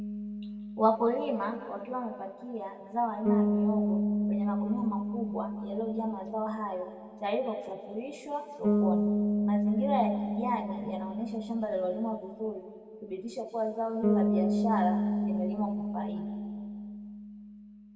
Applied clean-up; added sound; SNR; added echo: none; Bass guitar; -2 dB; reverberation time 2.0 s.